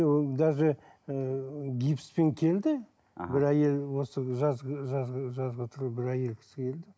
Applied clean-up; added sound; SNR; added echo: none; none; none; none.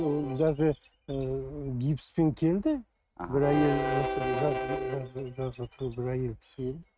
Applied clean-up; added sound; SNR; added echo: neural mask model RNNoise.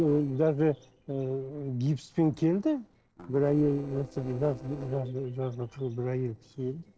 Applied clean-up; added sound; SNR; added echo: neural separator model SepFormer DNS4.